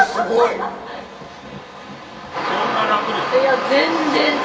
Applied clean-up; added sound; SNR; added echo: none; none; none; reverberation time 2.1 s.